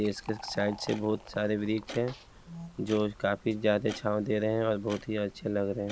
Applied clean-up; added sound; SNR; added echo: none; Fill (with liquid) + Clock; 17 dB; none.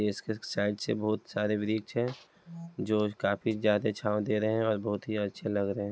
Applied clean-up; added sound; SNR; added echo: none; none; none; none.